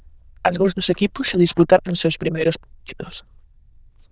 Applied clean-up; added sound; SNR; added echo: neural diffusion model UNIVERSE++.